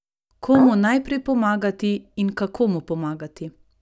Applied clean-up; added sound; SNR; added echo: none; Chink, clink; 13 dB; none.